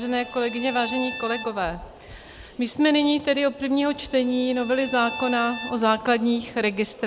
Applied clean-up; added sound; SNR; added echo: none; Bowed string instrument; 14 dB; none.